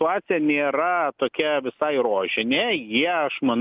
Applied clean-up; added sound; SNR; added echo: none; none; none; none.